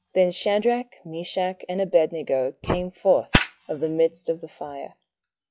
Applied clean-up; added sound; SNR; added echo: classical method log-MMSE.